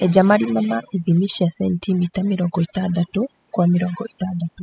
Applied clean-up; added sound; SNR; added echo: classical method spectral subtraction.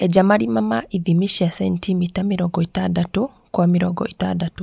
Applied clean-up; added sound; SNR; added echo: none; none; none; none.